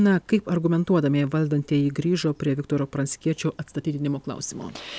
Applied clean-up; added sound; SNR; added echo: none; none; none; none.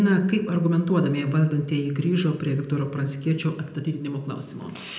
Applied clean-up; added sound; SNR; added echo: none; none; none; reverberation time 0.8 s.